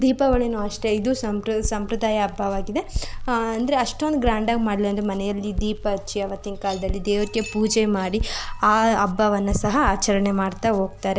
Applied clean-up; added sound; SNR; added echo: none; Crackle; 9 dB; none.